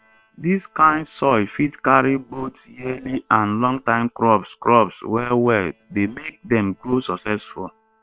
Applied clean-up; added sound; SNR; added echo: neural separator model SepFormer WHAM!.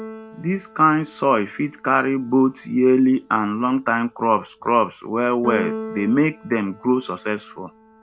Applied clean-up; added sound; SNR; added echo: none; Keyboard (musical); 15 dB; none.